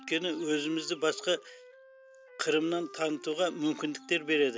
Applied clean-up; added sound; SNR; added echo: none; Wind instrument, woodwind instrument; 19 dB; none.